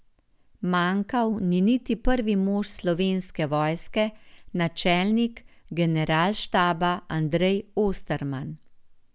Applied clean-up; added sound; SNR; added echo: none; none; none; none.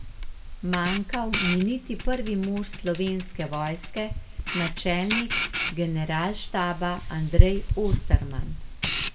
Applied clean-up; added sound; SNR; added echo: none; Camera; -1 dB; reverberation time 0.5 s.